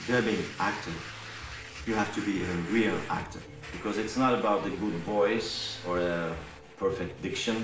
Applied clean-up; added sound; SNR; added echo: none; Domestic sounds, home sounds; 14 dB; reverberation time 0.5 s.